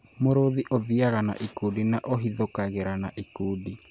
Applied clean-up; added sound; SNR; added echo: none; none; none; none.